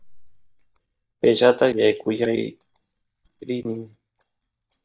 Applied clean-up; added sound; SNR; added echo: neural mask model DeepFilterNet 3.